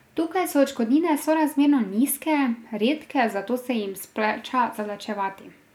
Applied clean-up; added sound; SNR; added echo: none; none; none; none.